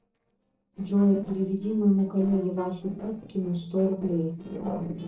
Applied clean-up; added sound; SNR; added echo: neural separator model SepFormer DNS4.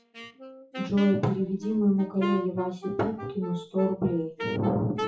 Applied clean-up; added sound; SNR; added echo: classical method WPE with log-MMSE.